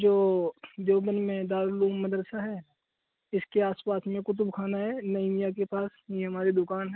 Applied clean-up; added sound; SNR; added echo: none; none; none; none.